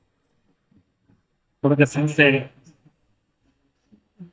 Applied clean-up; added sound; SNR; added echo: neural mask model DeepFilterNet 3.